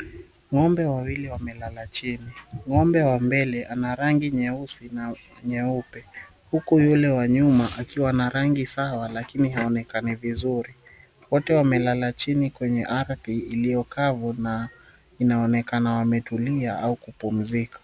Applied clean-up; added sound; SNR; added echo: none; none; none; none.